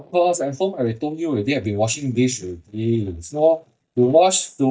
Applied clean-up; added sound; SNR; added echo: neural mask model DeepFilterNet 3.